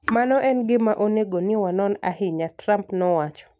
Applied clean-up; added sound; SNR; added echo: none; Raindrop / Drip; 13 dB; none.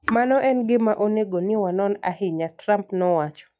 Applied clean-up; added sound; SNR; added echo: classical method log-MMSE.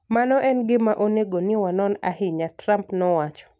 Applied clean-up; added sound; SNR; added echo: none; none; none; none.